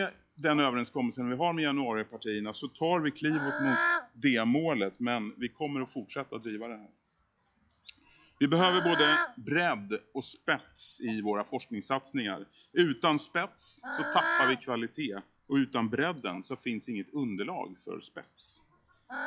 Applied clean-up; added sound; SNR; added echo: classical method log-MMSE.